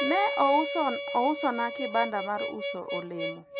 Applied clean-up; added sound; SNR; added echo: none; Harmonica; 4 dB; none.